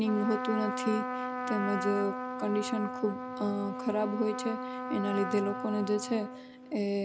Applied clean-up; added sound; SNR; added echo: none; Trumpet; 5 dB; none.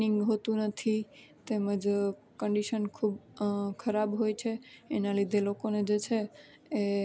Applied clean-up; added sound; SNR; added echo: none; none; none; none.